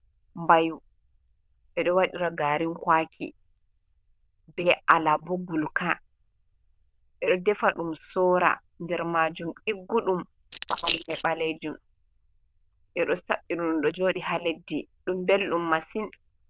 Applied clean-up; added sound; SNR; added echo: neural diffusion model UNIVERSE++.